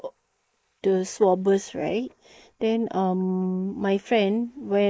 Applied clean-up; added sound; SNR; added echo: neural mask model Resemble Enhance denoiser.